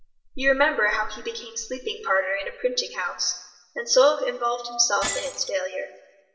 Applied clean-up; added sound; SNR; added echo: none; Shatter; 16 dB; reverberation time 1.0 s.